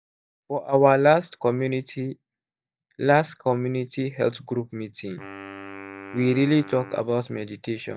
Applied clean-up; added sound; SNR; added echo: neural mask model DeepFilterNet 3.